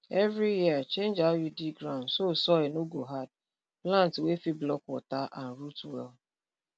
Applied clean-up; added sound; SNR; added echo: none; none; none; none.